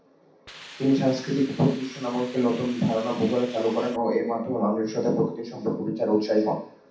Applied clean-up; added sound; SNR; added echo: none; Hiss; 18 dB; reverberation time 0.7 s.